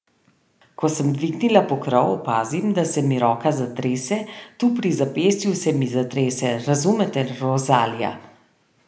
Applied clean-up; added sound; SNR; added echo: none; none; none; none.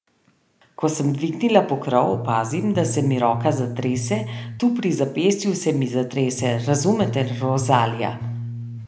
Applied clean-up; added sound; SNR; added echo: none; Bass guitar; 7 dB; none.